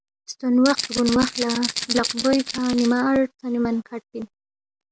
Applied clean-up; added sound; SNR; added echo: none; Rattle (instrument); 7 dB; none.